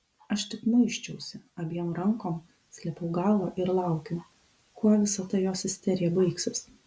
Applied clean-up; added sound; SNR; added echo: none; none; none; none.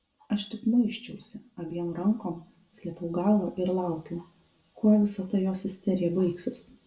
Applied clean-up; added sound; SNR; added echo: none; none; none; reverberation time 0.5 s.